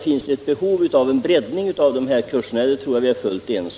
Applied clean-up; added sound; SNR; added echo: none; none; none; none.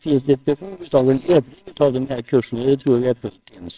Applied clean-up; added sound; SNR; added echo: neural separator model SepFormer WHAMR!.